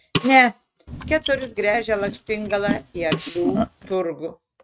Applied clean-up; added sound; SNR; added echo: neural mask model RNNoise.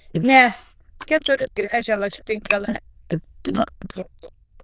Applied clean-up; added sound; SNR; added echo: neural diffusion model UNIVERSE++.